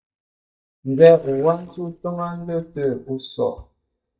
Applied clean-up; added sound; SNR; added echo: neural mask model DeepFilterNet 3.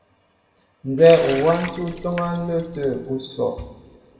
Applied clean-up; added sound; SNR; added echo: none; Water tap, faucet; 14 dB; reverberation time 1.6 s.